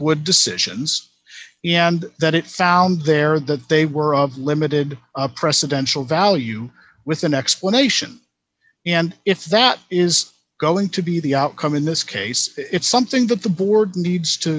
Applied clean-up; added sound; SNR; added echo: none; none; none; none.